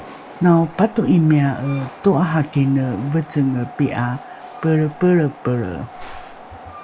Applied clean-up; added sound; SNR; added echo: none; Train; 18 dB; none.